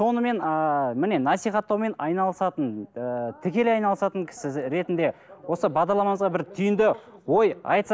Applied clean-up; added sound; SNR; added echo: none; none; none; none.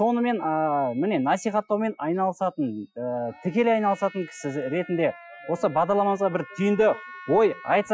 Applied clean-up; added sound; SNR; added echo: classical method Wiener filter.